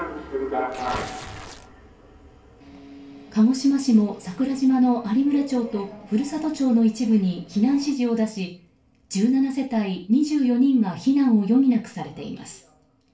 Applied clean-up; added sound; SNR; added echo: none; Tearing; 16 dB; reverberation time 0.3 s.